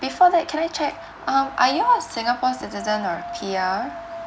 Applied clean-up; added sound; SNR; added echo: none; Wind; 15 dB; none.